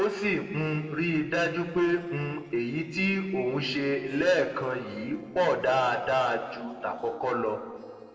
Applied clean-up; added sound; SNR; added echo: neural separator model SepFormer DNS4.